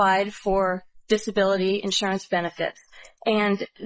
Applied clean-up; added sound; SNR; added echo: neural mask model Resemble Enhance denoiser.